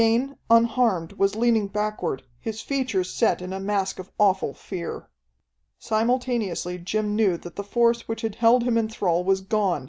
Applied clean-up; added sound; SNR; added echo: none; none; none; none.